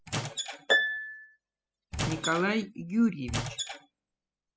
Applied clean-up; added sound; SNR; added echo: classical method spectral subtraction.